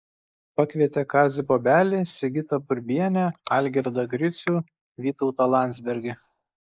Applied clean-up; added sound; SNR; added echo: neural mask model Resemble Enhance denoiser.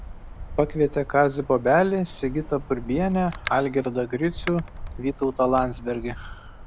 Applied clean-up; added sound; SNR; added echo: none; Wind; 13 dB; none.